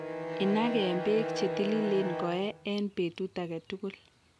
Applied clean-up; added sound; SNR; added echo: none; Bowed string instrument; 5 dB; none.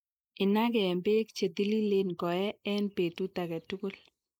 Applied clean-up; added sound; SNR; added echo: neural mask model Resemble Enhance denoiser.